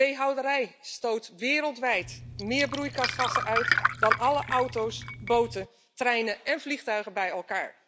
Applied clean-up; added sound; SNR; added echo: none; Glass; 2 dB; none.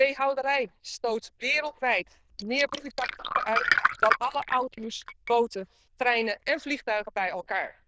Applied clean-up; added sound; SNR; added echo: neural diffusion model UNIVERSE++.